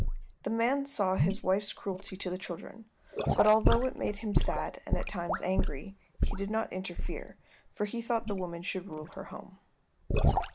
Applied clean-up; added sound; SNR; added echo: neural mask model Resemble Enhance denoiser.